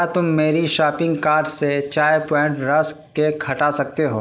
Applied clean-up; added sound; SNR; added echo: neural mask model Resemble Enhance denoiser.